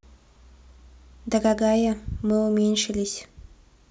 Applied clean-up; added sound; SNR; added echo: none; none; none; none.